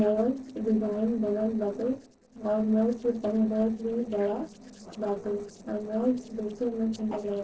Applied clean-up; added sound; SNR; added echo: neural separator model SepFormer DNS4.